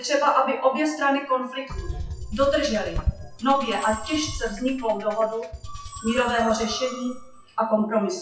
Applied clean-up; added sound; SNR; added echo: classical method WPE with log-MMSE.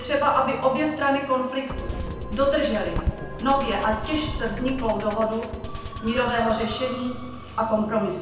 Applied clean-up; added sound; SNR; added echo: none; Musical instrument; 8 dB; reverberation time 0.9 s.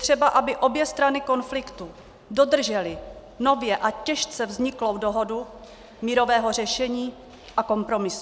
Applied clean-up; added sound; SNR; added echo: none; none; none; none.